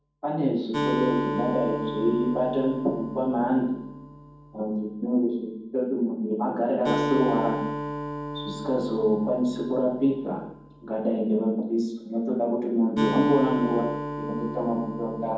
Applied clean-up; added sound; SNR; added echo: none; Acoustic guitar; 7 dB; reverberation time 1.2 s.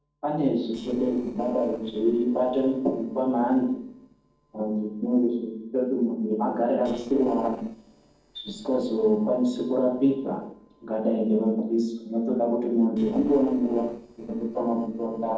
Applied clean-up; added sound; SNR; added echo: neural separator model SepFormer DNS4.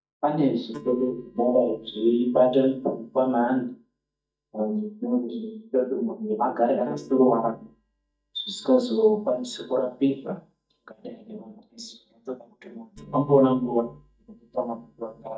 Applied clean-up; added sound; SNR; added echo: neural mask model DeepFilterNet 3.